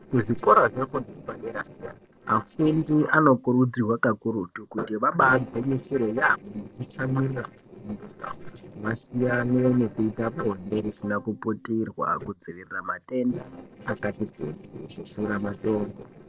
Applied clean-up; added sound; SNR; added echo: neural separator model SepFormer DNS4.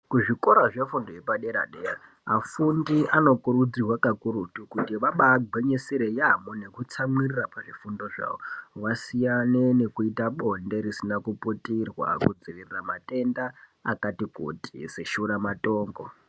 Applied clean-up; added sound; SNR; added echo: none; none; none; none.